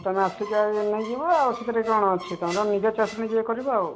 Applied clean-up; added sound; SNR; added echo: none; Squeak; 17 dB; none.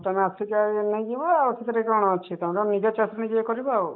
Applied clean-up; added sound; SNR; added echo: neural mask model Resemble Enhance denoiser.